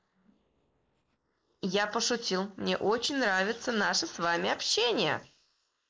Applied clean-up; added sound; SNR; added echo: neural mask model Resemble Enhance denoiser.